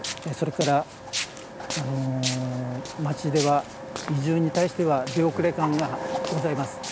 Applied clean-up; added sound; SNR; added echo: none; Walk, footsteps; 11 dB; none.